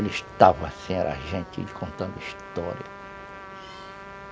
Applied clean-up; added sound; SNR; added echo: none; Trumpet; 15 dB; none.